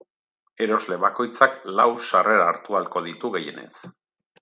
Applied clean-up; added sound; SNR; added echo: none; none; none; none.